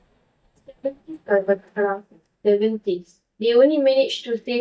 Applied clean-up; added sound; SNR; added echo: neural mask model DeepFilterNet 3.